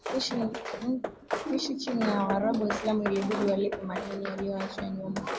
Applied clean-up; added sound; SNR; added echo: none; Walk, footsteps + Hammer / Wood; 7 dB; none.